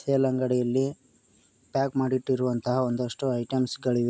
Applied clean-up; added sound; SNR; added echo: none; none; none; none.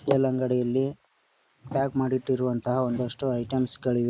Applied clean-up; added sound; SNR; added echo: neural mask model Resemble Enhance denoiser.